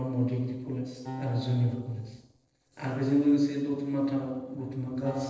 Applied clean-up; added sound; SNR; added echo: neural separator model SepFormer DNS4.